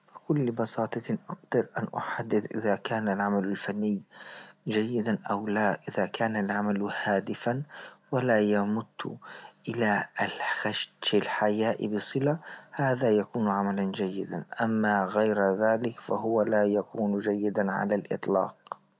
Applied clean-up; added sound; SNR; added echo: none; none; none; none.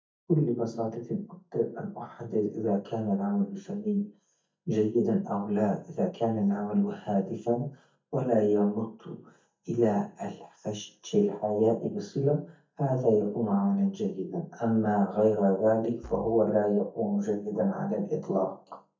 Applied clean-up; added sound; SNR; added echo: neural mask model DeepFilterNet 3.